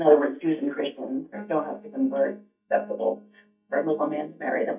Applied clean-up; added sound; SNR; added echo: neural mask model DeepFilterNet 3.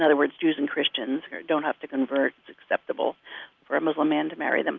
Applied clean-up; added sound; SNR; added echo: none; none; none; none.